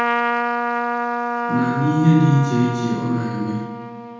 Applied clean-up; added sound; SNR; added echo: none; Trumpet; 3 dB; reverberation time 1.1 s.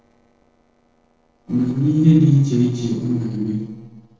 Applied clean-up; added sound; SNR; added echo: neural separator model SepFormer DNS4.